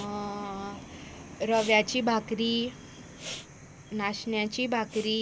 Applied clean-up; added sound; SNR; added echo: none; Respiratory sounds; 19 dB; none.